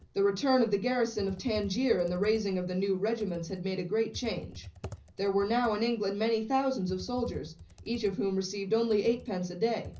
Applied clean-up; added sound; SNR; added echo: none; Computer keyboard; 19 dB; reverberation time 0.5 s.